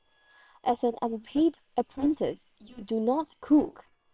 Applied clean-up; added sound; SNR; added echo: neural separator model SepFormer WHAM!.